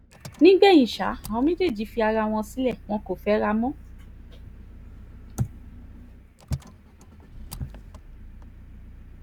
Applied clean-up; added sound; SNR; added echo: none; Engine; 18 dB; none.